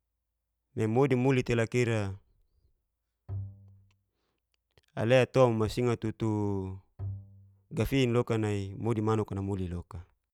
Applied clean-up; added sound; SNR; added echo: none; Bowed string instrument; 13 dB; none.